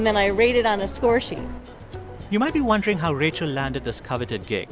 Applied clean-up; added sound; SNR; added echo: none; none; none; none.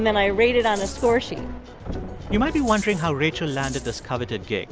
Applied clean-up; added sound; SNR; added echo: none; Rattle + Thump, thud; 15 dB; none.